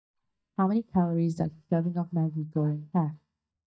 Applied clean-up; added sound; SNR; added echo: neural mask model DeepFilterNet 3.